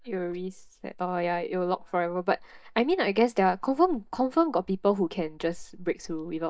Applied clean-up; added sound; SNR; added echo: neural mask model DeepFilterNet 3.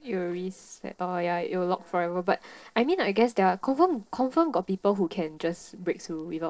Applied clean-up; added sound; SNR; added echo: neural separator model SepFormer DNS4.